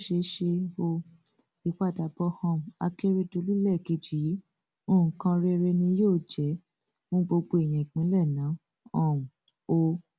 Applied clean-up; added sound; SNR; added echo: none; none; none; none.